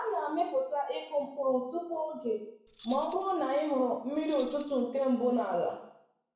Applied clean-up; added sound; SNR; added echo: none; Keys jangling; 13 dB; reverberation time 0.7 s.